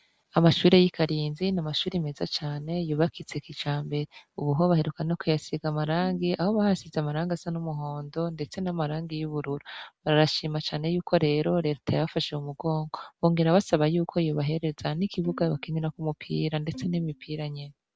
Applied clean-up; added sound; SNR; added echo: none; Bowed string instrument; 19 dB; none.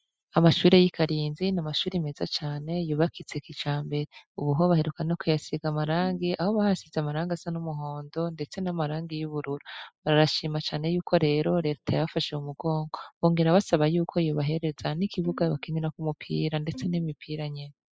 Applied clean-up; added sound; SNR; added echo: classical method spectral subtraction.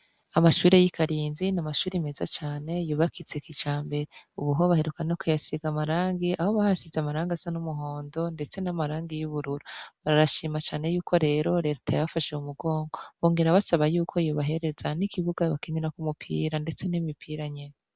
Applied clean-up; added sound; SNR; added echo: none; none; none; none.